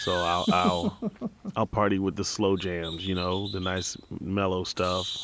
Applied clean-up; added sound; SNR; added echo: none; Bird; 13 dB; none.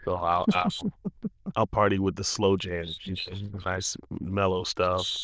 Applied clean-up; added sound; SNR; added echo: neural diffusion model UNIVERSE++.